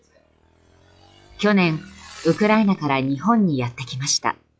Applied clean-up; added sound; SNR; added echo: classical method log-MMSE.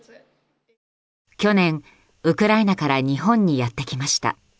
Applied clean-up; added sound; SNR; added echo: none; none; none; none.